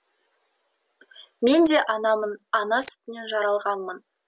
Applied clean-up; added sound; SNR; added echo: none; none; none; none.